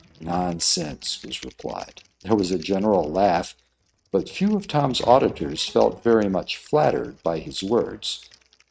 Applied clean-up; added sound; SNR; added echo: neural mask model RNNoise.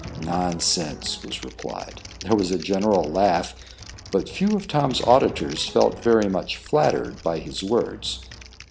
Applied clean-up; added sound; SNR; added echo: none; Typing + Drum; 16 dB; none.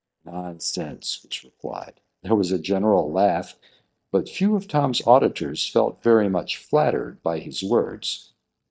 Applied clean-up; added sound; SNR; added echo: neural mask model DeepFilterNet 3.